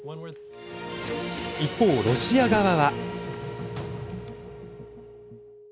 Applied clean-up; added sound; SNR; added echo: none; Acoustic guitar; 12 dB; none.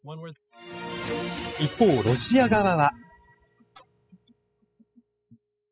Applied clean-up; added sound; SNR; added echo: classical method spectral subtraction.